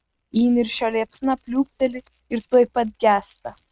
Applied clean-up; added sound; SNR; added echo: neural mask model RNNoise.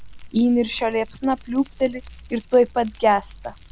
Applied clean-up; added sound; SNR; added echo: none; Fire; 19 dB; none.